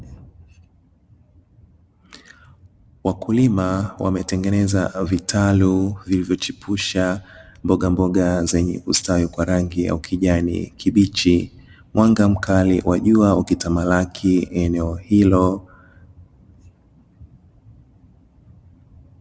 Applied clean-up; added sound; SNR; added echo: none; none; none; none.